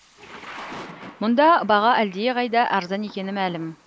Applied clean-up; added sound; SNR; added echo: none; Thunder / Rain; 20 dB; none.